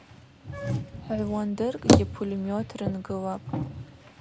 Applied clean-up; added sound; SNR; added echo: none; Bicycle; -3 dB; none.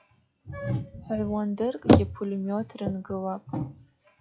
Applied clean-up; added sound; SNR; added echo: classical method log-MMSE.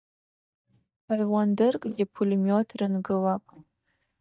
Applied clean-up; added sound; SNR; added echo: neural mask model DeepFilterNet 3.